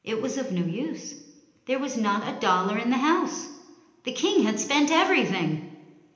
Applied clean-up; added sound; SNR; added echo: none; none; none; reverberation time 0.9 s.